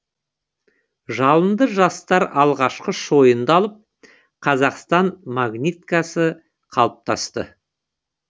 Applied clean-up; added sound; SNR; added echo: none; none; none; none.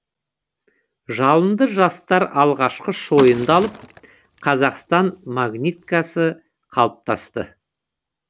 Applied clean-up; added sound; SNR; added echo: none; Liquid; 15 dB; none.